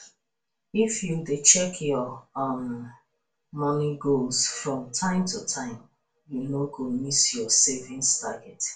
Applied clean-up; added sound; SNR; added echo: none; none; none; reverberation time 0.2 s.